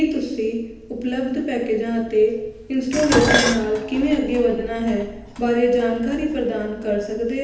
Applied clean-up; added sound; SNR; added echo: none; Dishes, pots, and pans; 7 dB; reverberation time 0.9 s.